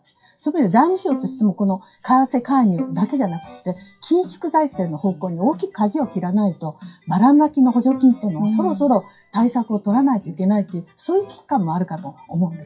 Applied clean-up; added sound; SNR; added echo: classical method WPE with log-MMSE.